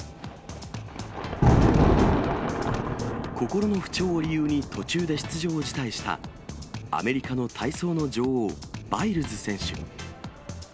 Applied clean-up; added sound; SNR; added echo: none; Thunder; -1 dB; none.